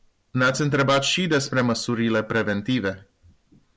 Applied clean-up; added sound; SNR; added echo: none; none; none; none.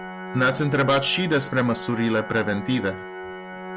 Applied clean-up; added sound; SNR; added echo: none; Organ; 11 dB; none.